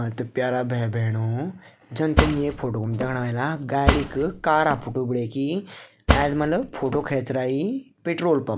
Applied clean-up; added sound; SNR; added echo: none; Cutlery, silverware / Drawer open or close; 1 dB; none.